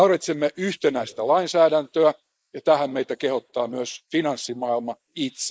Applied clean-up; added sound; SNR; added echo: neural mask model Resemble Enhance denoiser.